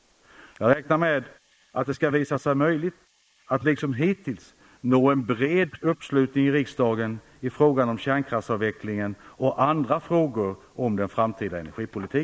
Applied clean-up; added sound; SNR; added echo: neural mask model Resemble Enhance denoiser.